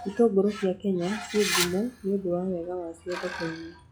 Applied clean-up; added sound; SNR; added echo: classical method log-MMSE.